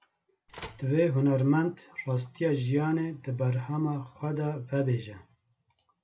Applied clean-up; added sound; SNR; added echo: none; Telephone; 19 dB; none.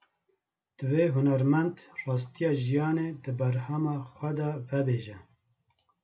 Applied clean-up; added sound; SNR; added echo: none; none; none; none.